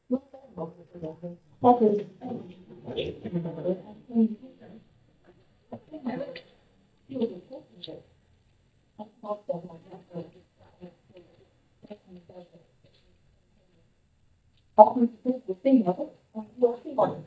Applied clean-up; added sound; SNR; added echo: neural mask model DeepFilterNet 3.